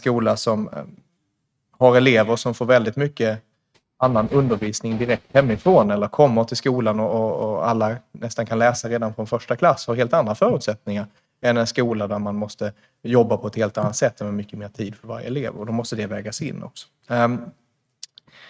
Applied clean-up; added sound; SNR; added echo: neural mask model RNNoise.